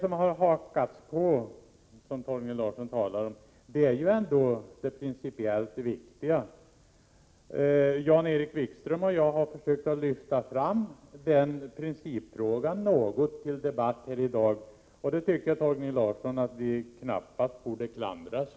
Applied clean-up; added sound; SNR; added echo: none; none; none; none.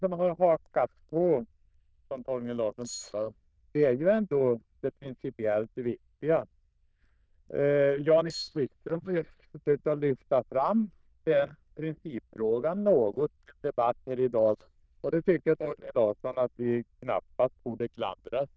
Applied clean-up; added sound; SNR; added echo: neural diffusion model UNIVERSE++.